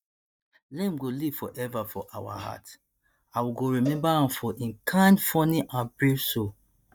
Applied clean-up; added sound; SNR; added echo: neural mask model DeepFilterNet 3.